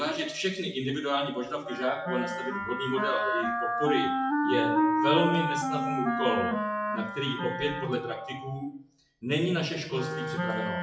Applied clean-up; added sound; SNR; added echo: classical method WPE with log-MMSE.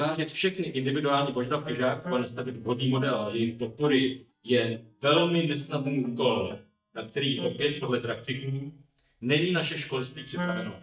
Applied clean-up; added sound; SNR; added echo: neural mask model DeepFilterNet 3.